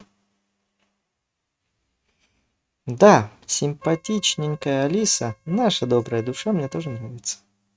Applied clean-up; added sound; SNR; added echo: neural mask model RNNoise.